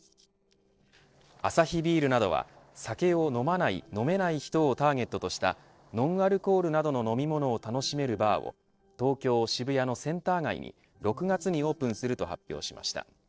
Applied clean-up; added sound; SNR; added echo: neural separator model SepFormer DNS4.